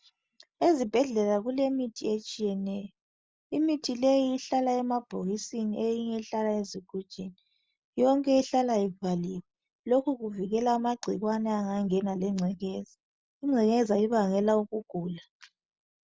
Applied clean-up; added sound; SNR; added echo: none; none; none; none.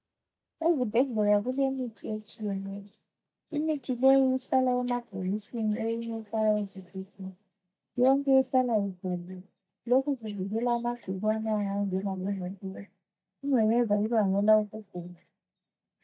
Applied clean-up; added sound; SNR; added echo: neural mask model DeepFilterNet 3.